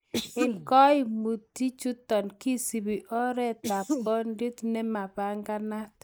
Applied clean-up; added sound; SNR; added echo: neural mask model Resemble Enhance denoiser.